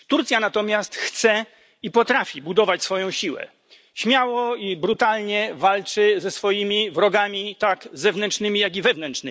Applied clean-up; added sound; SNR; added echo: none; none; none; none.